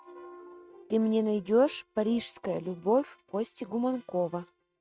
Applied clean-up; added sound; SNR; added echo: neural mask model RNNoise.